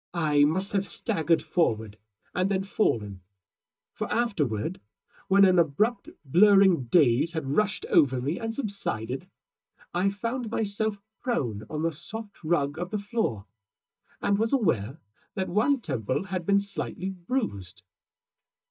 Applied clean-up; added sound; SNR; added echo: neural mask model DeepFilterNet 3.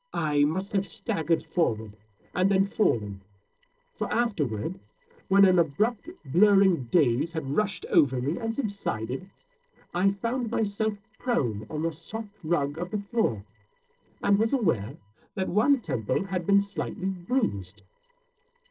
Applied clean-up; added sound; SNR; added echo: neural separator model SepFormer DNS4.